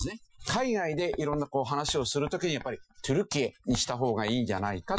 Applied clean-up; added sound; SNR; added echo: classical method Wiener filter.